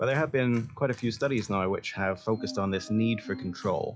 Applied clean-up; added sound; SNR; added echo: classical method log-MMSE.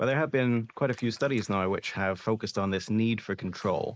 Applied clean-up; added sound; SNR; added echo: neural mask model Resemble Enhance denoiser.